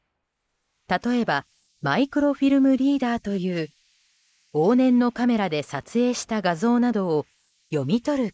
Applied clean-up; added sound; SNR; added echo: neural mask model Resemble Enhance denoiser.